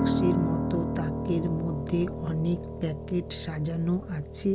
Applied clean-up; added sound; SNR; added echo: none; Piano; 1 dB; none.